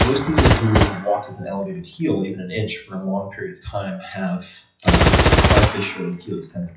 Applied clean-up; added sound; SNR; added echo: classical method WPE with log-MMSE.